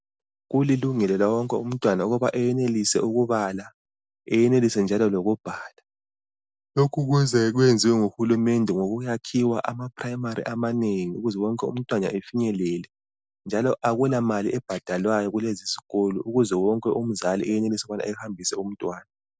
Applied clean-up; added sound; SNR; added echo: none; none; none; none.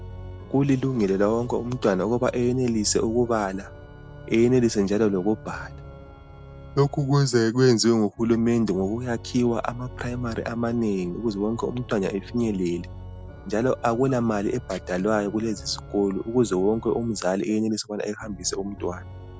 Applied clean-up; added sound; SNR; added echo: none; Organ; 16 dB; none.